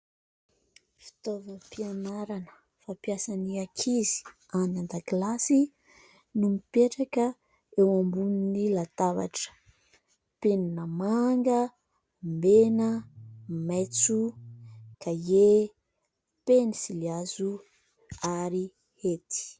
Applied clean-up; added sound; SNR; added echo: none; Bass guitar; 19 dB; none.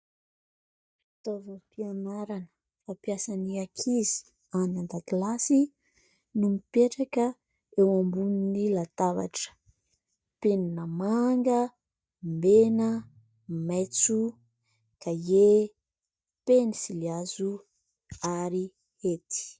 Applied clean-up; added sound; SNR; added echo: neural mask model DeepFilterNet 3.